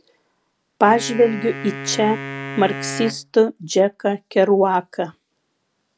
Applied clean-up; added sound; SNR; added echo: none; Wind instrument, woodwind instrument; 12 dB; none.